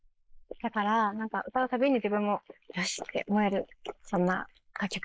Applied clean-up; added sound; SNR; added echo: neural mask model Resemble Enhance denoiser.